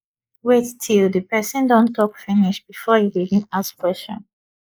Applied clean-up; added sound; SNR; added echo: neural mask model Resemble Enhance denoiser.